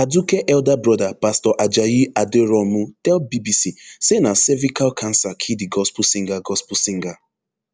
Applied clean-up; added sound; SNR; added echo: none; none; none; none.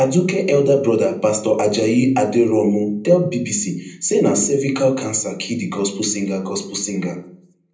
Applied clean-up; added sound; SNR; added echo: none; none; none; reverberation time 0.6 s.